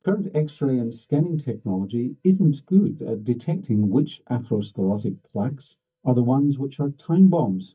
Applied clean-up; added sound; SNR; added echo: neural mask model DeepFilterNet 3.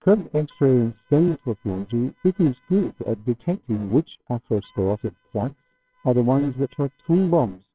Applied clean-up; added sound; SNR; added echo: neural separator model SepFormer WHAMR!.